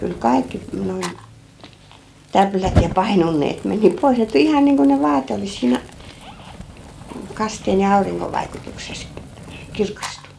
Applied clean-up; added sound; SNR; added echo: none; Fire; 11 dB; none.